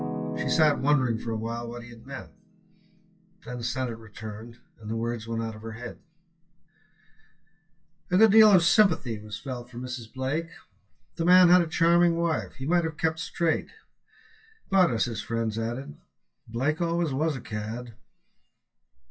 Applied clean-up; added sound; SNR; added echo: classical method WPE with log-MMSE.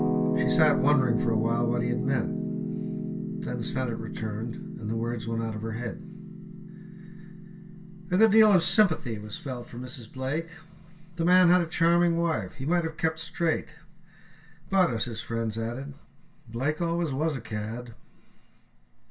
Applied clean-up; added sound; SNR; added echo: none; Piano; 6 dB; reverberation time 0.1 s.